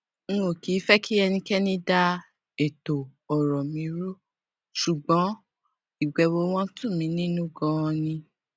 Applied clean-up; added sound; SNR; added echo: none; none; none; none.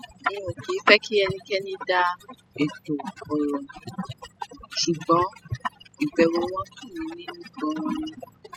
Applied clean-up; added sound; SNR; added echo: classical method spectral subtraction.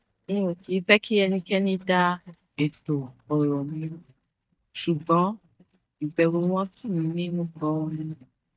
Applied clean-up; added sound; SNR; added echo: neural mask model DeepFilterNet 3.